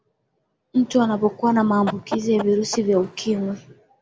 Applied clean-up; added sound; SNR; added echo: none; Chicken, rooster; 12 dB; none.